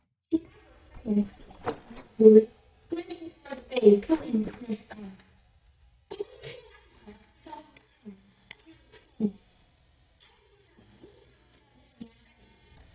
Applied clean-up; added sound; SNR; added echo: neural mask model DeepFilterNet 3.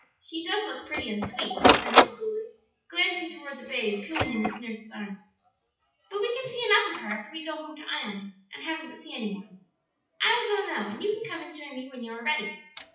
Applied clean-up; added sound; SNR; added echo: classical method WPE with log-MMSE.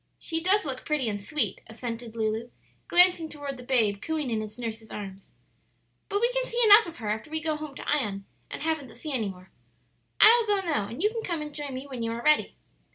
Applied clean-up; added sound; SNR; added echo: none; none; none; none.